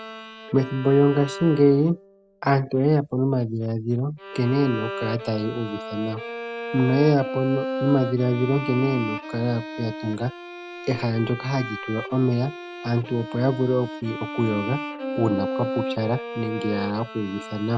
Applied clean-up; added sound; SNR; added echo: none; Bowed string instrument; 9 dB; none.